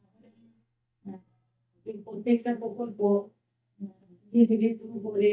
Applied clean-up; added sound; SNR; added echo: neural mask model DeepFilterNet 3.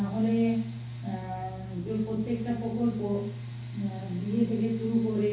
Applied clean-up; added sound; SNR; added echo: none; Mechanical fan; 9 dB; reverberation time 0.6 s.